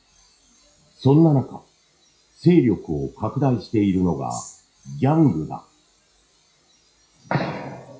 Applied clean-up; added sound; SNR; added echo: classical method WPE with log-MMSE.